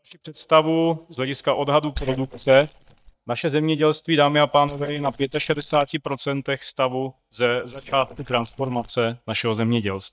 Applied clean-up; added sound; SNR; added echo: neural mask model DeepFilterNet 3.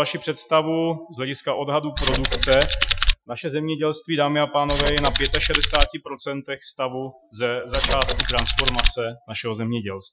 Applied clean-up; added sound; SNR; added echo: classical method Wiener filter.